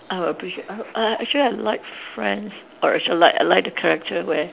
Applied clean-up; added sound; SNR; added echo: none; none; none; none.